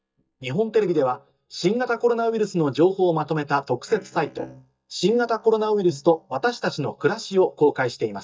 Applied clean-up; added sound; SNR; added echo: neural mask model DeepFilterNet 3.